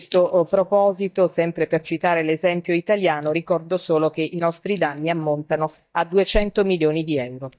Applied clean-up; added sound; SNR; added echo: neural mask model DeepFilterNet 3.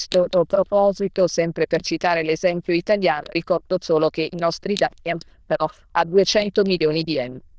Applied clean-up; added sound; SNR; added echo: neural diffusion model UNIVERSE++.